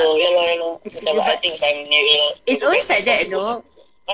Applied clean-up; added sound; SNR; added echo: neural separator model SepFormer DNS4.